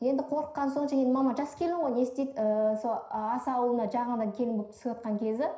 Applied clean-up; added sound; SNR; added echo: none; none; none; reverberation time 0.5 s.